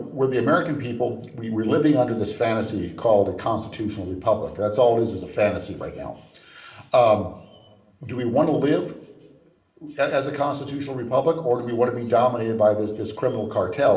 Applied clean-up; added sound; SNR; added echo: none; none; none; reverberation time 0.9 s.